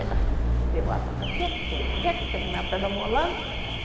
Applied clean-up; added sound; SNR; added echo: none; Alarm / Car; -4 dB; reverberation time 2.2 s.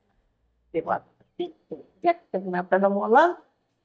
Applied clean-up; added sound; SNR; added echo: neural mask model DeepFilterNet 3.